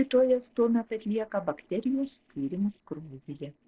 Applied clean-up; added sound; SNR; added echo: neural separator model SepFormer DNS4.